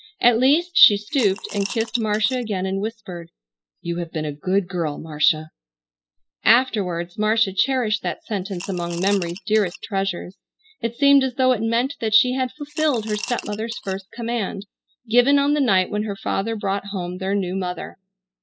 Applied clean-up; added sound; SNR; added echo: classical method spectral subtraction.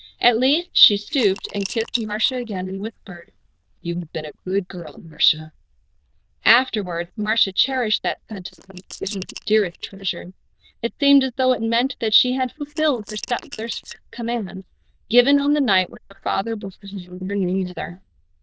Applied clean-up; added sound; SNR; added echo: neural diffusion model UNIVERSE++.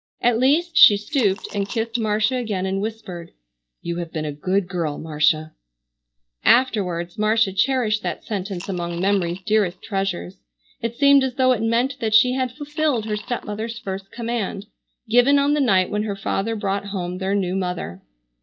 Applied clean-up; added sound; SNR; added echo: neural mask model DeepFilterNet 3.